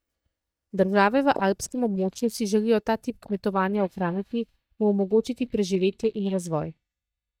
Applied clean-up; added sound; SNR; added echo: neural mask model DeepFilterNet 3.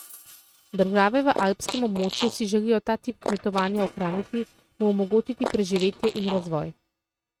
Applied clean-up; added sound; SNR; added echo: neural mask model RNNoise.